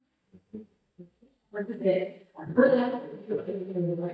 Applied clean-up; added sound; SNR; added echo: neural mask model DeepFilterNet 3.